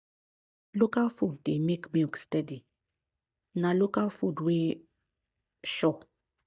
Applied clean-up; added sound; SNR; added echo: neural mask model DeepFilterNet 3.